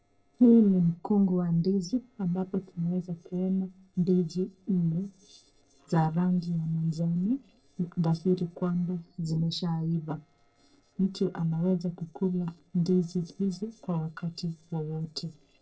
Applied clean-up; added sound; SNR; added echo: neural separator model SepFormer DNS4.